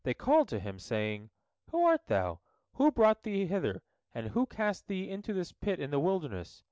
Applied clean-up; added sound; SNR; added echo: none; none; none; none.